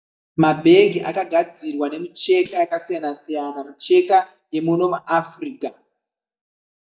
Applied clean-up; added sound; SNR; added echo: neural mask model DeepFilterNet 3.